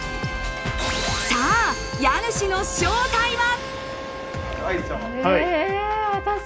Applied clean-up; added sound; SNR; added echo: none; Trumpet; 10 dB; none.